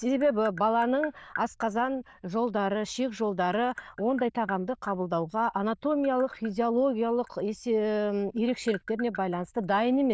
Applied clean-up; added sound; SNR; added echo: neural diffusion model UNIVERSE++.